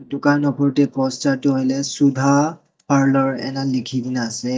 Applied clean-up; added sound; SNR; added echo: neural mask model DeepFilterNet 3.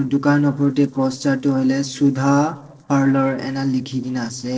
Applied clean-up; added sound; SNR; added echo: neural separator model SepFormer DNS4.